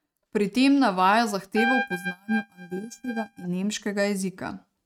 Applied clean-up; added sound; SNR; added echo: neural mask model RNNoise.